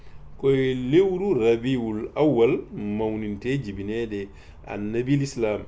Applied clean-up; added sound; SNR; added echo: none; none; none; none.